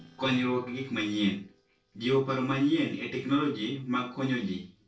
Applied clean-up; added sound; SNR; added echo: neural separator model SepFormer DNS4.